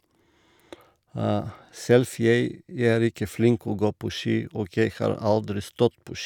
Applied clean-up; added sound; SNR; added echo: none; none; none; none.